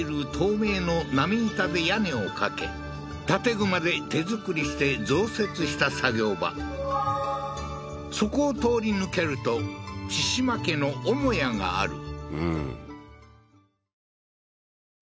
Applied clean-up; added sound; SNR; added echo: none; none; none; none.